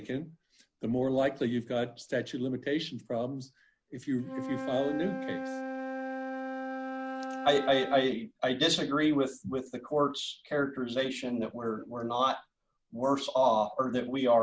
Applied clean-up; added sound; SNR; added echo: none; Wind instrument, woodwind instrument; 11 dB; none.